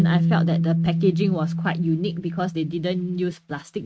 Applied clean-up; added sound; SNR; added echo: neural mask model RNNoise.